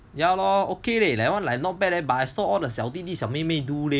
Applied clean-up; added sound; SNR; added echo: none; none; none; none.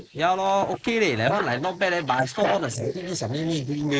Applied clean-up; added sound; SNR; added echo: neural mask model Resemble Enhance denoiser.